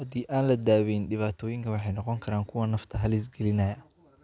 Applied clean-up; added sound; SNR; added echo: none; none; none; none.